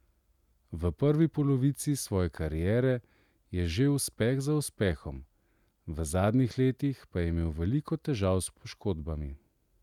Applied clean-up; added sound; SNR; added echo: none; none; none; none.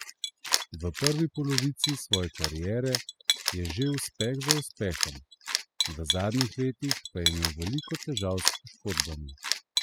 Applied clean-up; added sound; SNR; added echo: classical method spectral subtraction.